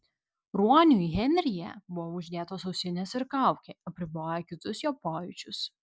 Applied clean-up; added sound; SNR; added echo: none; none; none; none.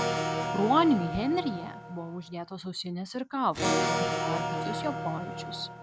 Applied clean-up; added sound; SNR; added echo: none; Electric guitar / Acoustic guitar; 1 dB; none.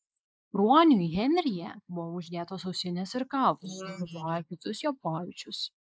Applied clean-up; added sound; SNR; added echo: neural mask model Resemble Enhance denoiser.